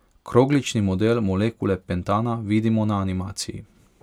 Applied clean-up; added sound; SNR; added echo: none; none; none; none.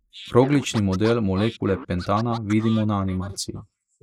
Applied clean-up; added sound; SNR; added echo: neural mask model Resemble Enhance denoiser.